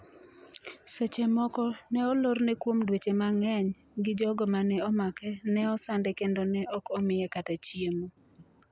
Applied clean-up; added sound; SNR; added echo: none; none; none; none.